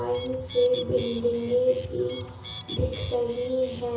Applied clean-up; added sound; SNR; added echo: none; Bird; 16 dB; reverberation time 0.6 s.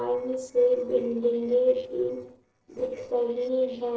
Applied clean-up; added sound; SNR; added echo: neural separator model SepFormer DNS4.